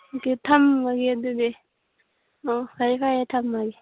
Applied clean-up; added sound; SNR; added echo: none; none; none; none.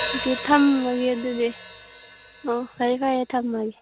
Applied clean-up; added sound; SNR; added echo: none; Hi-hat; 12 dB; none.